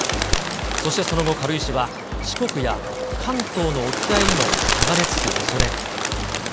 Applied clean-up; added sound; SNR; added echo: none; Bird; -1 dB; none.